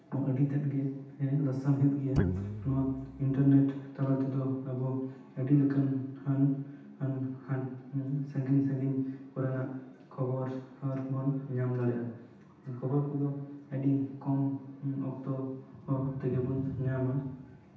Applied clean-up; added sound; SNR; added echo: none; Guitar; 5 dB; reverberation time 0.9 s.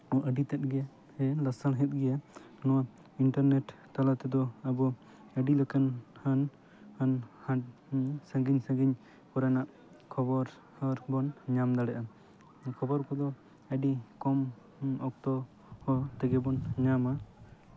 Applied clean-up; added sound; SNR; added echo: none; none; none; none.